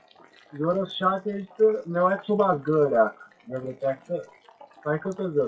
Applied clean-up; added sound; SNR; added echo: classical method WPE with log-MMSE.